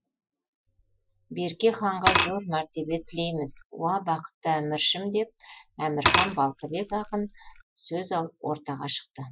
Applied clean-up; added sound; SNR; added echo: classical method Wiener filter.